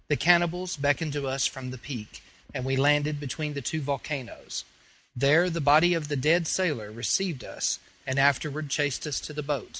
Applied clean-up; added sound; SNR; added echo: none; none; none; none.